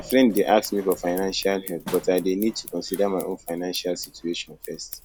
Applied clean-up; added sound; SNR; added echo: none; Scissors; 16 dB; none.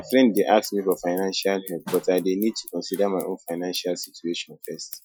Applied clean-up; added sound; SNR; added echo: classical method Wiener filter.